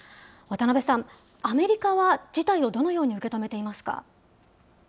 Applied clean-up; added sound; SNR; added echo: none; none; none; none.